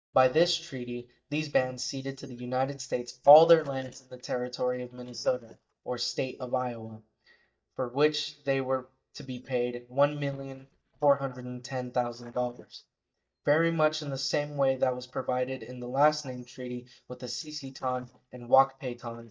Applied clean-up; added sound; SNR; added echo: neural mask model DeepFilterNet 3.